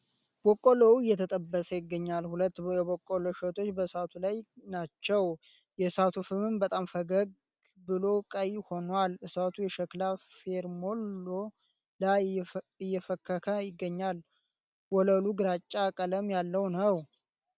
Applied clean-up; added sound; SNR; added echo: none; none; none; none.